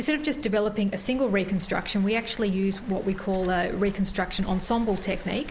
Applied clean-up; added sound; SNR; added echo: none; Waves, surf; 14 dB; none.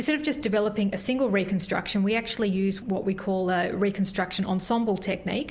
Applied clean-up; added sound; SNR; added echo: none; none; none; none.